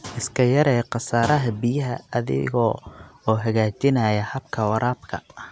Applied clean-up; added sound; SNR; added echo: none; none; none; none.